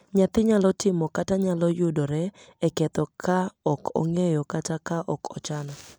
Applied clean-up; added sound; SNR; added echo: none; none; none; none.